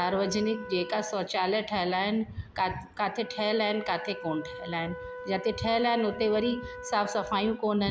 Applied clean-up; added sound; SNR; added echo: none; Wind instrument, woodwind instrument; 13 dB; none.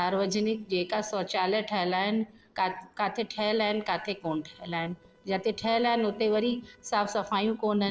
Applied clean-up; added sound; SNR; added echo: neural separator model SepFormer DNS4.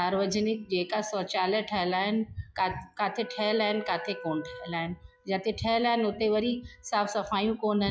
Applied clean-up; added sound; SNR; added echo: classical method log-MMSE.